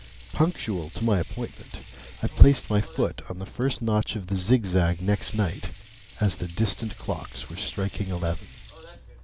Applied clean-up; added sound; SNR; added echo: none; Sink (filling or washing) / Water; 19 dB; none.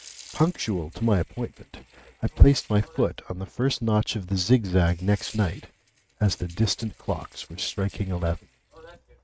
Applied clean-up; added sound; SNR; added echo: neural mask model RNNoise.